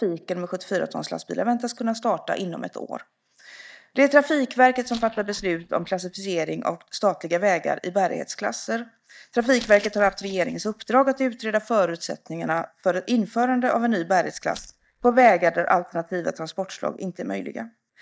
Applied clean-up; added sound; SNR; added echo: neural mask model DeepFilterNet 3.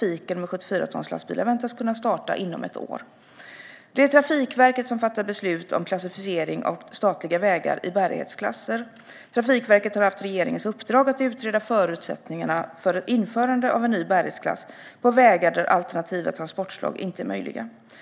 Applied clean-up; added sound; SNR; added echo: none; none; none; none.